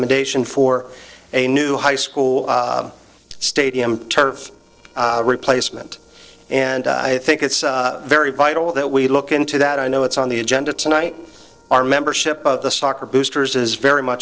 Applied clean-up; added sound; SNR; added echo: neural separator model SepFormer DNS4.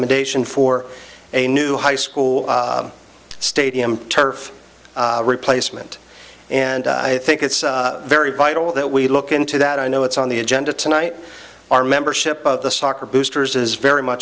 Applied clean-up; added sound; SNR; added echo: none; none; none; none.